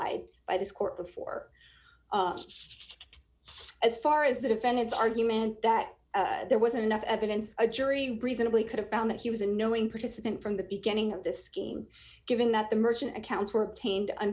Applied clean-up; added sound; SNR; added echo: none; none; none; none.